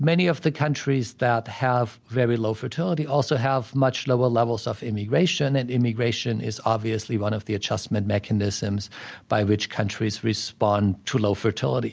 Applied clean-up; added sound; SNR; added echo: none; none; none; none.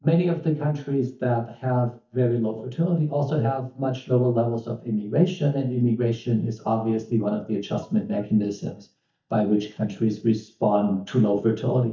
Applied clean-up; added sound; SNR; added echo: neural mask model DeepFilterNet 3.